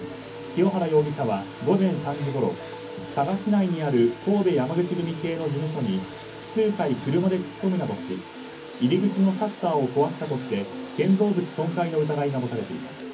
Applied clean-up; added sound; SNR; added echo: none; Domestic sounds, home sounds; 17 dB; reverberation time 0.3 s.